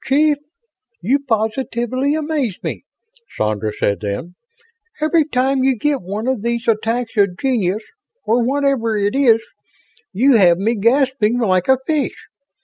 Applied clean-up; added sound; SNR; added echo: none; none; none; none.